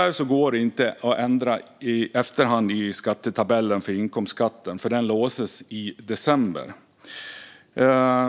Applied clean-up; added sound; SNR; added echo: none; none; none; none.